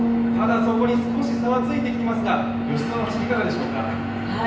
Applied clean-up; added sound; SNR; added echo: none; Bass guitar; -1 dB; reverberation time 0.9 s.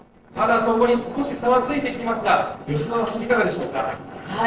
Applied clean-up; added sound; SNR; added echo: neural separator model SepFormer DNS4.